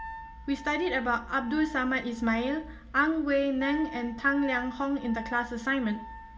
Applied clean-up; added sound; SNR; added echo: none; Wind instrument, woodwind instrument; 15 dB; reverberation time 1.0 s.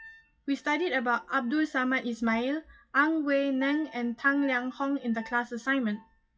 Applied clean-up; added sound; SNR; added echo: classical method WPE with log-MMSE.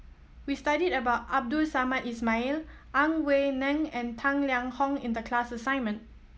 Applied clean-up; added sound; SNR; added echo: none; none; none; none.